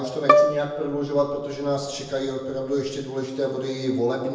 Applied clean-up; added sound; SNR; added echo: none; Bowed string instrument; -1 dB; reverberation time 0.9 s.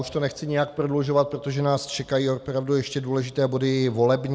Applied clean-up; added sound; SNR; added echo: none; none; none; none.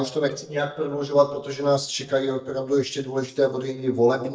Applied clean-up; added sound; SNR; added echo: neural mask model DeepFilterNet 3.